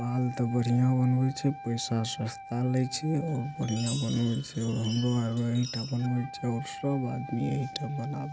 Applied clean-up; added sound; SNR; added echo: none; Wind instrument, woodwind instrument + Chime; 14 dB; none.